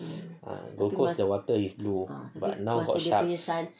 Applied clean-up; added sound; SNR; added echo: none; none; none; none.